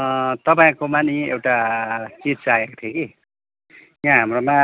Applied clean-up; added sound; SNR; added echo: none; none; none; none.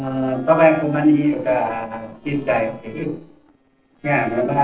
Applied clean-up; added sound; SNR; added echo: neural separator model SepFormer DNS4.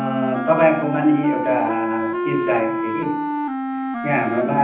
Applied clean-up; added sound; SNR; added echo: none; Wind instrument, woodwind instrument; 3 dB; reverberation time 0.8 s.